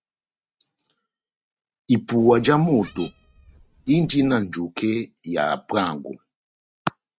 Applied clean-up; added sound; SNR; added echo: neural mask model RNNoise.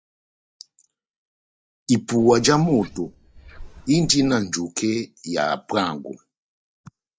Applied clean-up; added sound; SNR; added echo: neural mask model DeepFilterNet 3.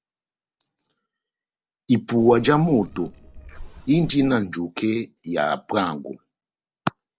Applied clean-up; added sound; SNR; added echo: neural separator model SepFormer DNS4.